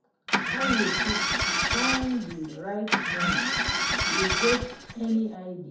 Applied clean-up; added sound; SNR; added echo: none; Engine starting; -4 dB; reverberation time 0.5 s.